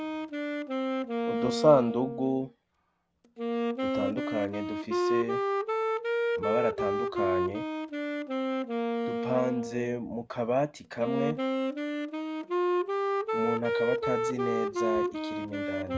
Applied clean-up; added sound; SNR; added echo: none; Wind instrument, woodwind instrument; -2 dB; none.